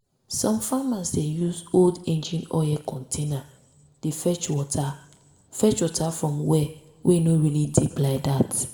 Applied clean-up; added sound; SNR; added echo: none; none; none; reverberation time 0.7 s.